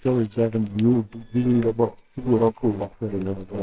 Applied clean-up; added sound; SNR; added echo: neural separator model SepFormer WHAMR!.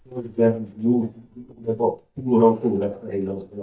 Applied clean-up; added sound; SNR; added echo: neural mask model DeepFilterNet 3.